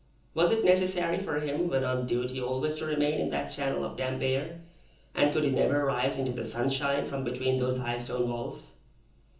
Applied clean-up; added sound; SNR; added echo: none; none; none; reverberation time 0.7 s.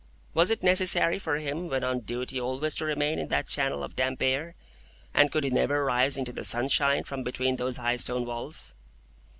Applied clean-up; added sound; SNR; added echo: none; none; none; none.